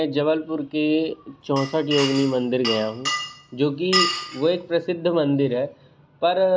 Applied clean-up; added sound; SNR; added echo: none; Glass; 6 dB; none.